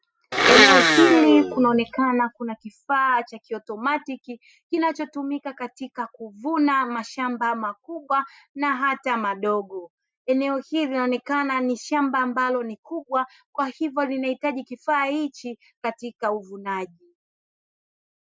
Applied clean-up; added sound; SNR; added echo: classical method Wiener filter.